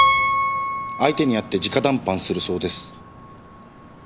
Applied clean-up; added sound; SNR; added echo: none; Piano; 1 dB; none.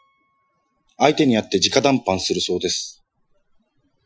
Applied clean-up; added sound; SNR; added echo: classical method Wiener filter.